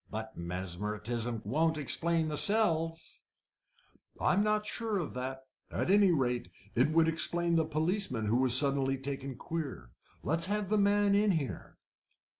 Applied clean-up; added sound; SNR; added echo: none; none; none; none.